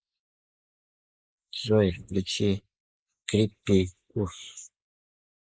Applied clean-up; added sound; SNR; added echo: neural mask model Resemble Enhance denoiser.